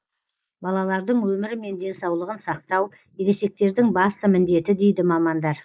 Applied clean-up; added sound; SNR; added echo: neural mask model Resemble Enhance denoiser.